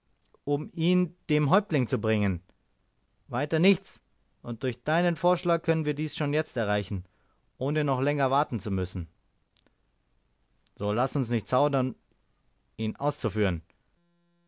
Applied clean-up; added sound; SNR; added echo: none; none; none; none.